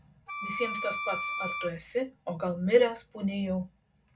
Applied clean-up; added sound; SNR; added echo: none; Wind instrument, woodwind instrument; 6 dB; reverberation time 0.3 s.